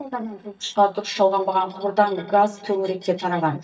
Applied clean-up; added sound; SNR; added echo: neural mask model DeepFilterNet 3.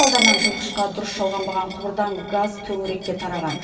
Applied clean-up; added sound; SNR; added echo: none; Coin (dropping); 2 dB; reverberation time 2.8 s.